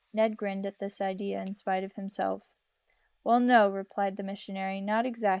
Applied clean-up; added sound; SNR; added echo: neural mask model Resemble Enhance denoiser.